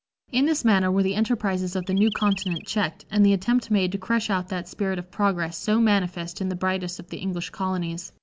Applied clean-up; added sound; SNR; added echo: none; Chirp, tweet; 13 dB; none.